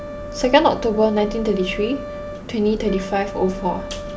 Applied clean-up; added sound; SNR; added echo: none; Brass instrument; 12 dB; none.